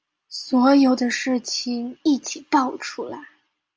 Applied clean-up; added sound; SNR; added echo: none; none; none; none.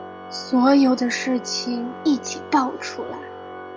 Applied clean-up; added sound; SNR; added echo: none; Organ; 13 dB; none.